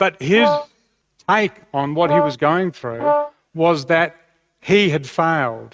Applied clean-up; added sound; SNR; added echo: neural mask model RNNoise.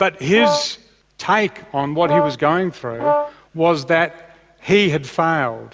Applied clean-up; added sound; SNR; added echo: none; Brass instrument; 2 dB; none.